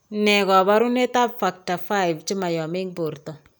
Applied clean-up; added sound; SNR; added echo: none; none; none; none.